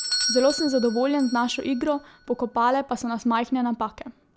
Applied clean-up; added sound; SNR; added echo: none; Bell / Doorbell; 10 dB; none.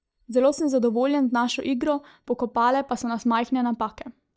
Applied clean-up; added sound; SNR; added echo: neural mask model DeepFilterNet 3.